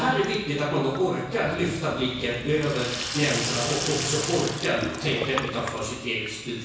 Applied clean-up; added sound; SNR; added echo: none; Sink (filling or washing); 7 dB; reverberation time 1.1 s.